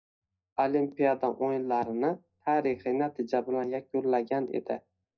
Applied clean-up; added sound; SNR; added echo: neural mask model DeepFilterNet 3.